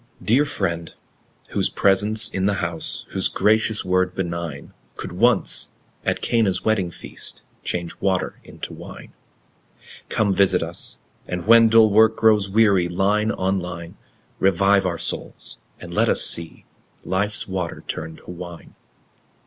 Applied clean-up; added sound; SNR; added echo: none; none; none; none.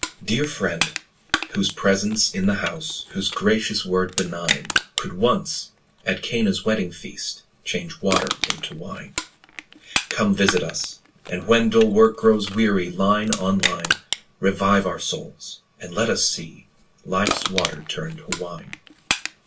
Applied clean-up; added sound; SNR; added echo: none; Crushing; 7 dB; reverberation time 0.2 s.